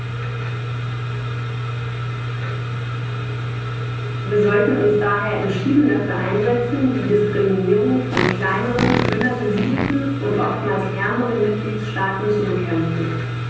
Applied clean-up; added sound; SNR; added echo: none; Fart; 3 dB; reverberation time 0.6 s.